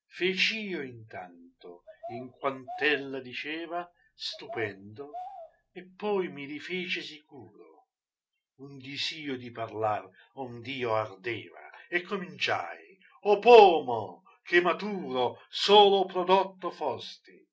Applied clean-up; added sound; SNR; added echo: none; Bird vocalization, bird call, bird song; 18 dB; none.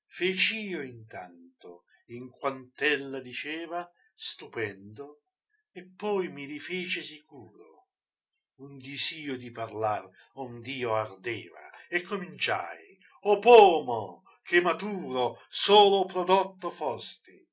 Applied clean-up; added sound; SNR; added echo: none; none; none; none.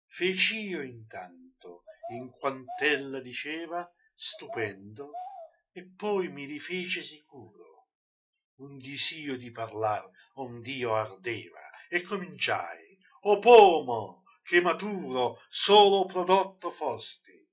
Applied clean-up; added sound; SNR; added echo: classical method log-MMSE.